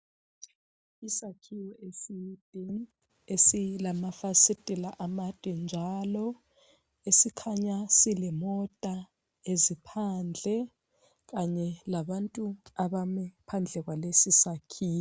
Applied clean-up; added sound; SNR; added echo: none; none; none; none.